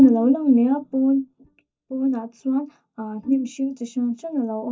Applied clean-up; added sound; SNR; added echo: neural mask model DeepFilterNet 3.